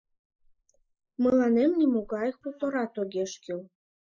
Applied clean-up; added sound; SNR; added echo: neural mask model Resemble Enhance denoiser.